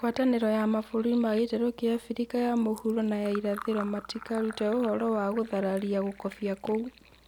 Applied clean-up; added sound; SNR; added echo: none; Fill (with liquid); 20 dB; none.